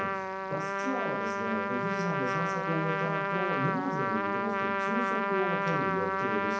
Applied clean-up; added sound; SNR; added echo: none; Trumpet; -3 dB; reverberation time 0.6 s.